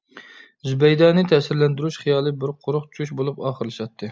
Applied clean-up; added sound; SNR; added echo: none; none; none; none.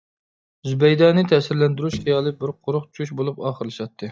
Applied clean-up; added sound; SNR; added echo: neural mask model DeepFilterNet 3.